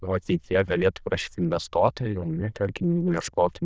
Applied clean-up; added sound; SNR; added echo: neural diffusion model UNIVERSE++.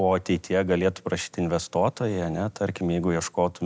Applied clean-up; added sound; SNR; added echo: none; none; none; none.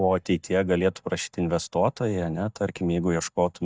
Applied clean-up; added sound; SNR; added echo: neural mask model DeepFilterNet 3.